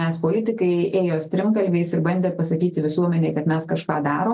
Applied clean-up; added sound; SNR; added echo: none; none; none; none.